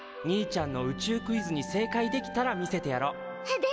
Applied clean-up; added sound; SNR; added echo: none; none; none; none.